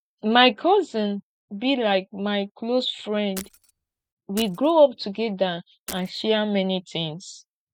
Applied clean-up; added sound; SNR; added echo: none; Shatter; 19 dB; none.